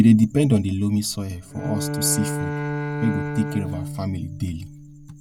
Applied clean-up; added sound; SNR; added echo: none; Bowed string instrument; 7 dB; none.